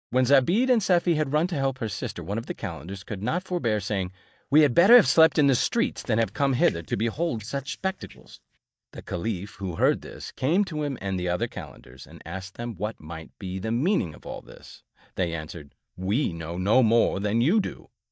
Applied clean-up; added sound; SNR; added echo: neural mask model DeepFilterNet 3.